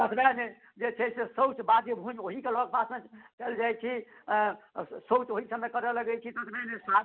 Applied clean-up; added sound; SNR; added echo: none; none; none; none.